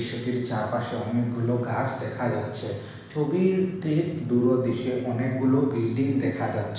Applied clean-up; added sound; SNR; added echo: none; none; none; reverberation time 0.9 s.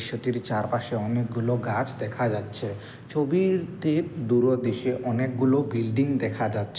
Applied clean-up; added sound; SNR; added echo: none; none; none; none.